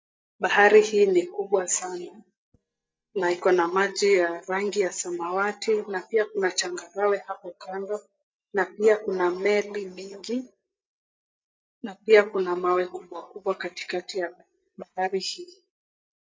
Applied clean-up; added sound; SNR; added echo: neural mask model DeepFilterNet 3.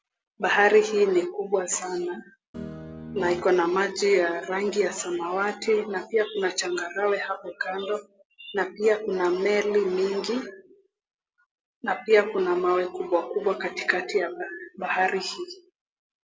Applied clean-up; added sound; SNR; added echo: none; Guitar; 11 dB; none.